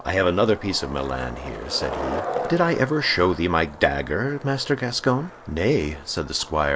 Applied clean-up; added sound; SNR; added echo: none; Skateboard; 11 dB; none.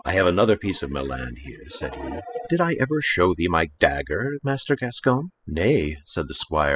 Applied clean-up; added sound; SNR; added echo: classical method spectral subtraction.